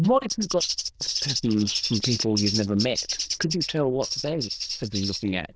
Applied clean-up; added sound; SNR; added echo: neural diffusion model UNIVERSE++.